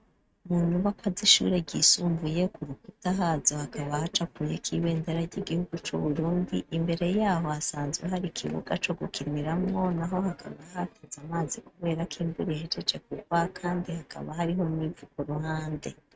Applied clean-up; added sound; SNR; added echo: neural mask model RNNoise.